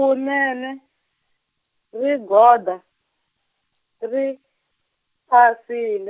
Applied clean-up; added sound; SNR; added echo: none; none; none; none.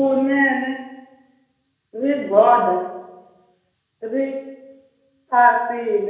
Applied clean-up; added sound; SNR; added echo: none; none; none; reverberation time 1.1 s.